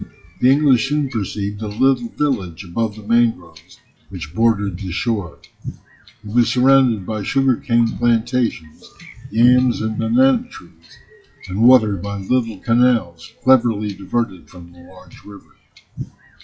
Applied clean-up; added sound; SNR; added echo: classical method WPE with log-MMSE.